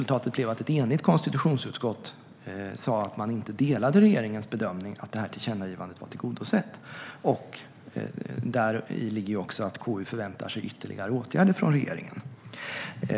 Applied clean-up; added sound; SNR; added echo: none; none; none; none.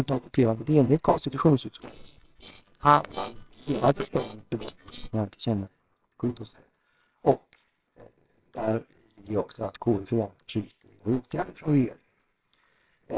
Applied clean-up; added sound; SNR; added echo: neural separator model SepFormer WHAMR!.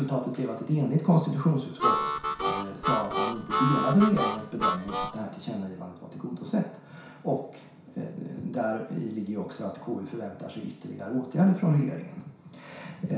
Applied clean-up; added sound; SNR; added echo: none; Harmonica; 0 dB; reverberation time 0.6 s.